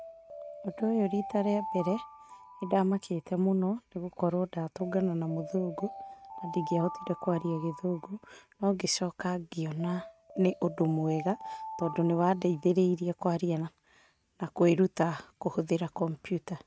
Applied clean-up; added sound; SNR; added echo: neural mask model RNNoise.